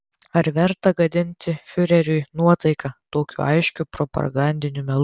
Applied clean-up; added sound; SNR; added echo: none; none; none; none.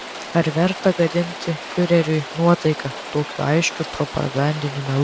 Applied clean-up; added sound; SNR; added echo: none; Rain; 12 dB; none.